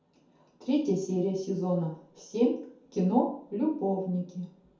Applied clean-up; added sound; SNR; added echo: none; none; none; reverberation time 0.6 s.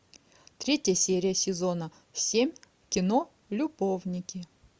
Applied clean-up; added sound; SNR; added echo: none; none; none; none.